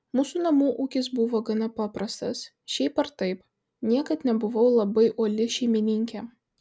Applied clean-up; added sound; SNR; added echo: none; none; none; none.